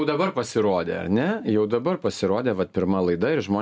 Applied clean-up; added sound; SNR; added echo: none; none; none; none.